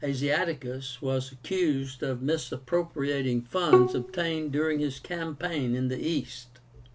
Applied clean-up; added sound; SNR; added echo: none; Bowed string instrument; 0 dB; none.